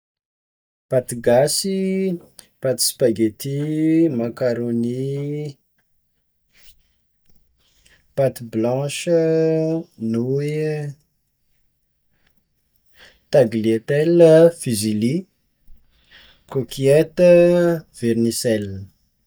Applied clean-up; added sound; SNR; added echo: neural mask model DeepFilterNet 3.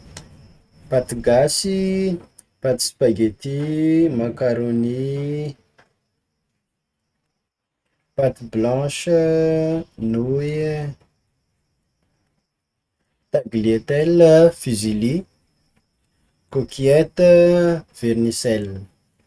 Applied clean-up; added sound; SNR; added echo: neural mask model RNNoise.